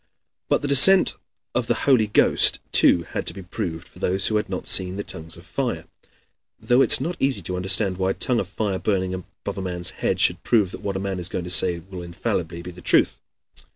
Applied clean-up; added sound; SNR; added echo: none; none; none; none.